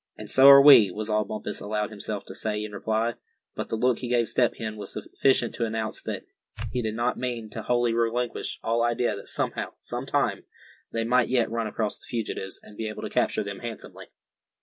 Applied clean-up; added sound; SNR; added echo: none; none; none; none.